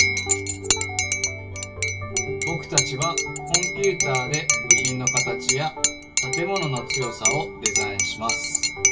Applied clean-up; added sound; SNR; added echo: none; Cutlery, silverware / Dishes, pots, and pans / Chink, clink; -4 dB; reverberation time 0.1 s.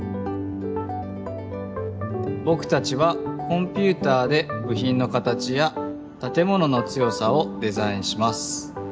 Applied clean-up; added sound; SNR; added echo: none; none; none; none.